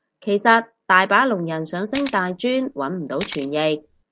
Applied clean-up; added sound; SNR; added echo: none; Camera; 19 dB; none.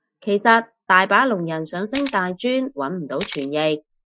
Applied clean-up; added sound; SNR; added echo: classical method Wiener filter.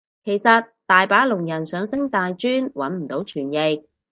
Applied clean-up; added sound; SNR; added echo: neural mask model DeepFilterNet 3.